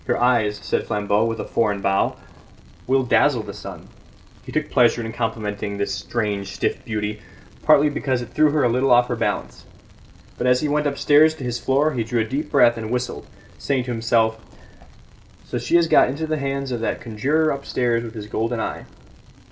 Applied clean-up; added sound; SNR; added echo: none; none; none; none.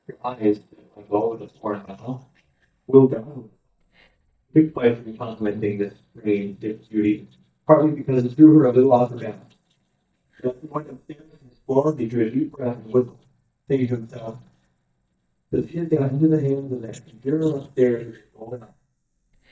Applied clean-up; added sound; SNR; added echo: neural mask model DeepFilterNet 3.